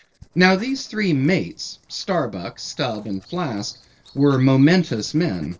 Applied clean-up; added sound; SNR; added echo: neural separator model SepFormer DNS4.